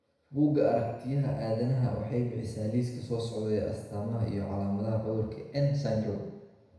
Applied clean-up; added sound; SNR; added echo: none; none; none; reverberation time 1.0 s.